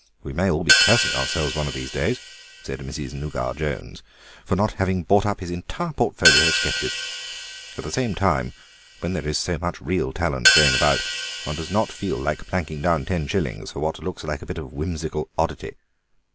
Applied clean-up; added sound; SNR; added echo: none; Hi-hat; 0 dB; none.